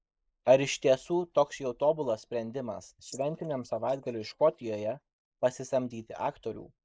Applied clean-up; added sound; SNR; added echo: neural mask model Resemble Enhance denoiser.